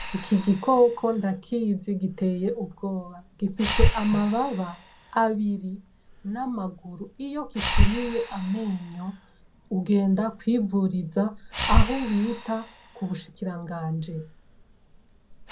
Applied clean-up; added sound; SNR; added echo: none; Breathing; 2 dB; reverberation time 0.2 s.